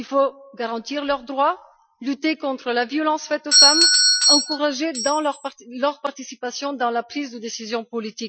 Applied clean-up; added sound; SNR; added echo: classical method Wiener filter.